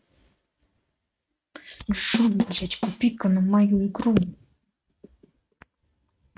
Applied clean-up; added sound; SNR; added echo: neural mask model RNNoise.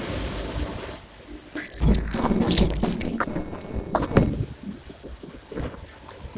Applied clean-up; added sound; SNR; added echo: neural separator model SepFormer DNS4.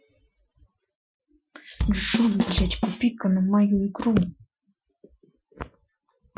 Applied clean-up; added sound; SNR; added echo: classical method Wiener filter.